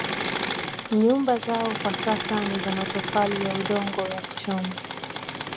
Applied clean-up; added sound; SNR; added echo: none; Engine / Mechanisms; 4 dB; none.